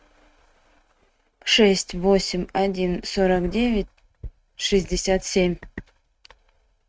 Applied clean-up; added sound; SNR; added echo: neural mask model RNNoise.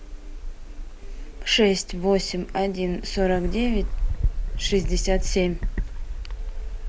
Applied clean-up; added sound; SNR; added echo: none; Bird; 1 dB; none.